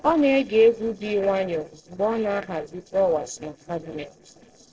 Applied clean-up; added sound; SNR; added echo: neural separator model SepFormer DNS4.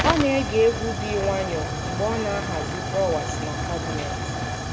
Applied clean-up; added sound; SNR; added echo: none; Tick / Hiss / Explosion / Fire; 2 dB; reverberation time 1.1 s.